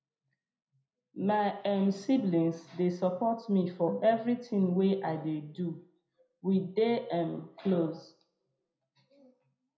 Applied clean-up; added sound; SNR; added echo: none; none; none; reverberation time 0.4 s.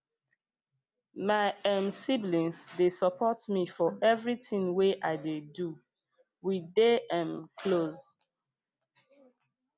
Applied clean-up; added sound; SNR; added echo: none; none; none; none.